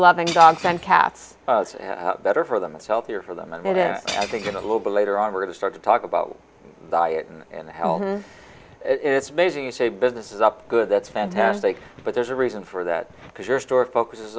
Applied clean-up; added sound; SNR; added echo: none; Shatter / Crushing; 15 dB; none.